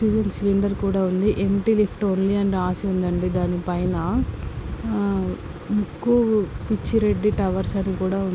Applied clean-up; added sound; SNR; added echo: none; none; none; none.